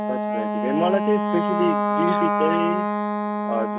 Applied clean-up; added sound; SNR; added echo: none; Wind instrument, woodwind instrument; -2 dB; none.